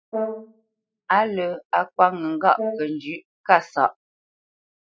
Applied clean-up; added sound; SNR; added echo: classical method Wiener filter.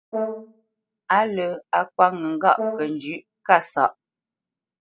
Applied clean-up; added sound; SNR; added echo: none; Brass instrument; 11 dB; none.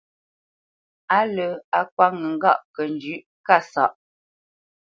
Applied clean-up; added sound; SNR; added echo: none; none; none; none.